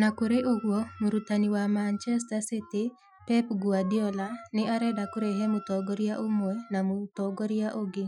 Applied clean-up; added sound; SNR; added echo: classical method Wiener filter.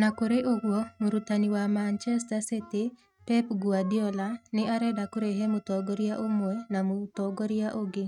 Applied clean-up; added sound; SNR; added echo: neural mask model RNNoise.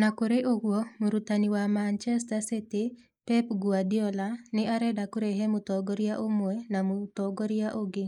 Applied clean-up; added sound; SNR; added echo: neural mask model Resemble Enhance denoiser.